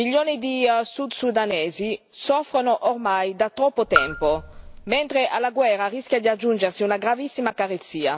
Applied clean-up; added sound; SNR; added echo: none; Raindrop / Drip; 5 dB; none.